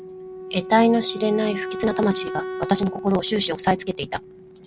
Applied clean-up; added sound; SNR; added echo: none; Wind instrument, woodwind instrument; 10 dB; none.